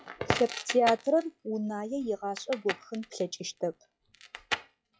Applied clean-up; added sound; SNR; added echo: classical method log-MMSE.